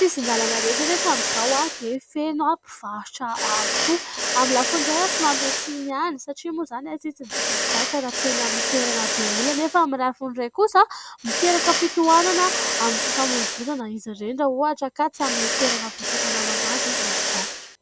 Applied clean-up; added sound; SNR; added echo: none; Mechanisms; 1 dB; none.